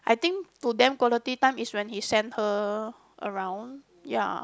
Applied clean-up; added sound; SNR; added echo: none; none; none; none.